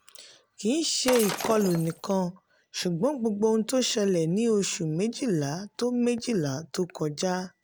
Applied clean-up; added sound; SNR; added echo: none; Shatter; 8 dB; none.